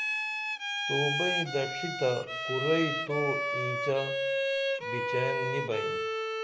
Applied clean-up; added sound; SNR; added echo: none; Bowed string instrument; -1 dB; none.